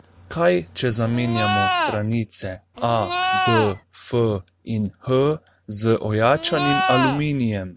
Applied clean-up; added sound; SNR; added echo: none; Livestock, farm animals, working animals; 1 dB; none.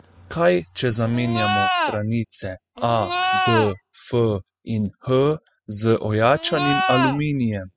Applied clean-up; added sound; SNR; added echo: classical method spectral subtraction.